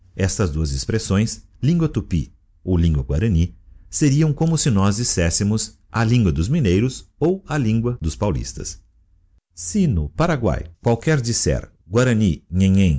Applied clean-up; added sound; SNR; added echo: none; none; none; none.